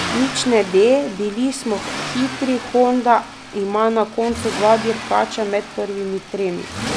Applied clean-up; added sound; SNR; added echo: none; Accelerating, revving, vroom; 10 dB; none.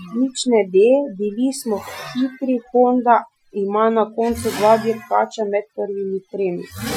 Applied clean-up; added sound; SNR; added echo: classical method Wiener filter.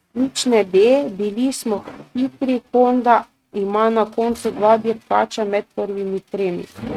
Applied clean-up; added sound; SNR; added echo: neural mask model RNNoise.